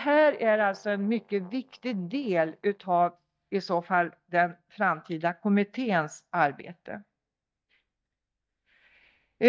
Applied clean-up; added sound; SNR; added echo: neural mask model DeepFilterNet 3.